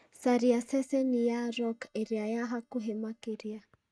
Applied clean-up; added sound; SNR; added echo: neural mask model DeepFilterNet 3.